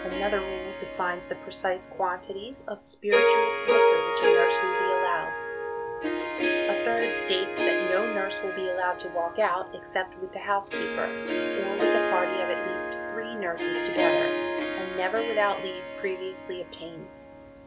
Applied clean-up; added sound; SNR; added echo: none; Harp; -3 dB; none.